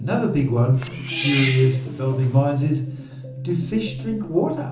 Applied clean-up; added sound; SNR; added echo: none; Cat; 10 dB; reverberation time 0.7 s.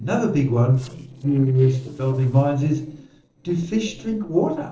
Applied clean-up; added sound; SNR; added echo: neural separator model SepFormer DNS4.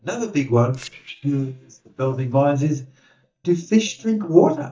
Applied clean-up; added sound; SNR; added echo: neural mask model DeepFilterNet 3.